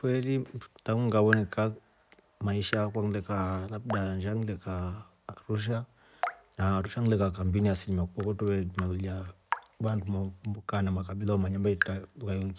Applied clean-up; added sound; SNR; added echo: none; Raindrop / Drip; 12 dB; none.